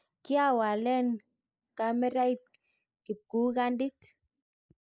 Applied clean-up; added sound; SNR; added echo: neural mask model Resemble Enhance denoiser.